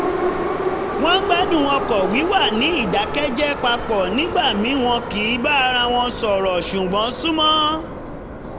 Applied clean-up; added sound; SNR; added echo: none; Subway, metro, underground; 5 dB; none.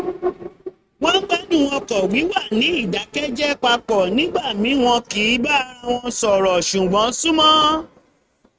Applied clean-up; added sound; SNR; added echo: neural mask model RNNoise.